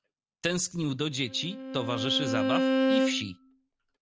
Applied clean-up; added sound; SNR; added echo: none; Bowed string instrument; -2 dB; none.